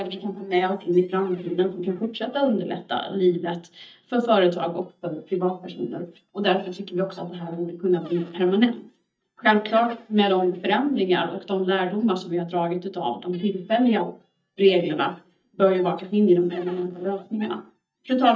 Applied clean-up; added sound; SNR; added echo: neural mask model DeepFilterNet 3.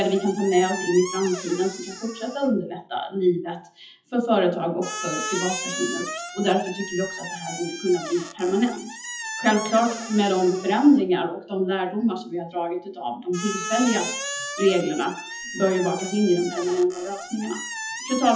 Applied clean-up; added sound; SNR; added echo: classical method WPE with log-MMSE.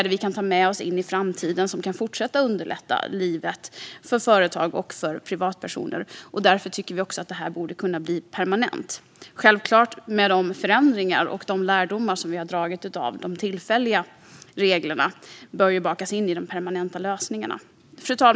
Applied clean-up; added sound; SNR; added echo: none; none; none; none.